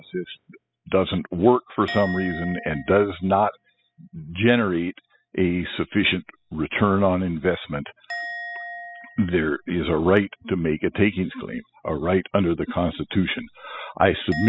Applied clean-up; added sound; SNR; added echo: classical method spectral subtraction.